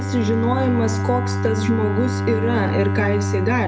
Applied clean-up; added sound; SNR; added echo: none; Bowed string instrument; 0 dB; none.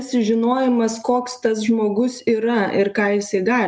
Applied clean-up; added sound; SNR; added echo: none; none; none; none.